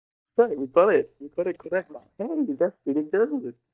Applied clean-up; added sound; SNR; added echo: neural mask model DeepFilterNet 3.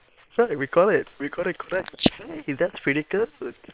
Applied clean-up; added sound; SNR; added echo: neural separator model SepFormer WHAM!.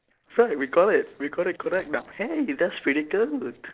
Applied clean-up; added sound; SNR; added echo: neural separator model SepFormer DNS4.